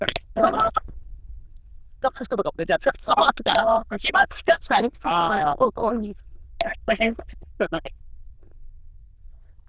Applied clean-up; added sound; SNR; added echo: neural diffusion model UNIVERSE++.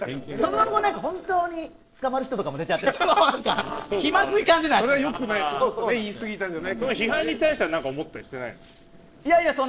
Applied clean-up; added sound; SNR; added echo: neural separator model SepFormer DNS4.